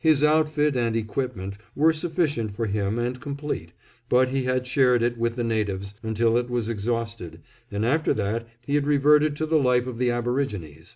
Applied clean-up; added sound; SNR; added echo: none; none; none; none.